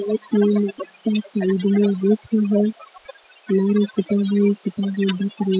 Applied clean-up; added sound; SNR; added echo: classical method spectral subtraction.